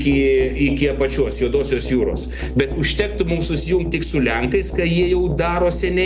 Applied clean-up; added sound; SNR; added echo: none; Musical instrument; 8 dB; none.